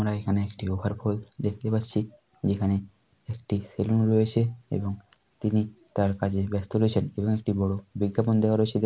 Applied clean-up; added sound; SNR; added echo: none; none; none; none.